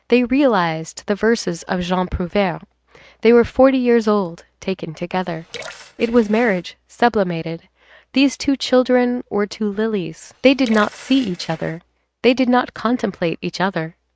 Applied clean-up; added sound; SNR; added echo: neural mask model RNNoise.